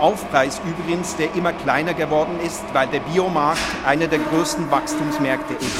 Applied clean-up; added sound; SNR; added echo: none; Mechanisms; 6 dB; none.